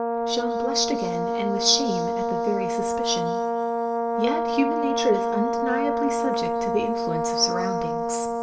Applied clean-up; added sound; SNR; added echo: none; Brass instrument; -3 dB; reverberation time 3.0 s.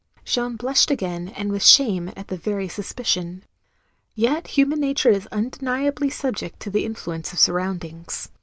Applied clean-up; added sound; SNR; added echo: none; none; none; none.